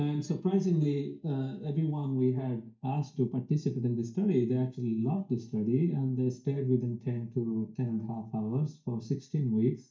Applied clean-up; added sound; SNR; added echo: neural mask model DeepFilterNet 3.